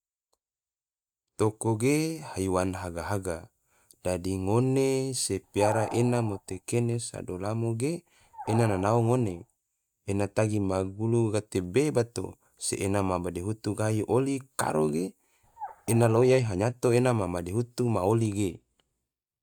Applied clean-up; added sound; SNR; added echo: neural mask model RNNoise.